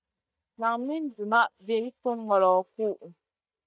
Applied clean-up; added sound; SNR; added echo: neural mask model DeepFilterNet 3.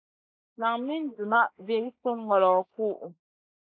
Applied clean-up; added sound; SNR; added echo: neural mask model Resemble Enhance denoiser.